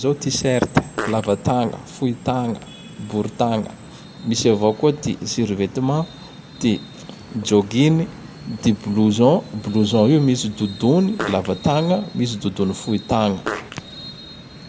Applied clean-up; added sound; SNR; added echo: none; Fart; 11 dB; none.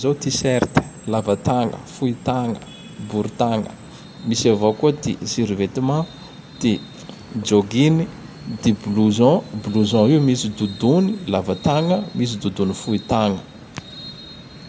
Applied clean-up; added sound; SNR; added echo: none; none; none; none.